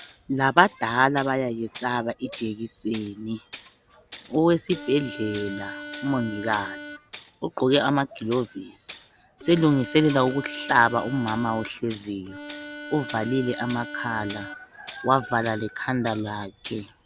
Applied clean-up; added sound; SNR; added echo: none; Harmonica + Tools; 14 dB; none.